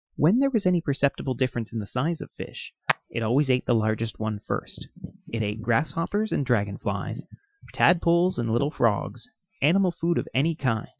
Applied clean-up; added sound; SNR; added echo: classical method Wiener filter.